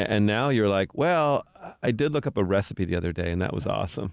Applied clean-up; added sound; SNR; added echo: none; none; none; none.